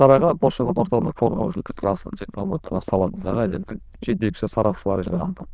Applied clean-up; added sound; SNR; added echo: neural diffusion model UNIVERSE++.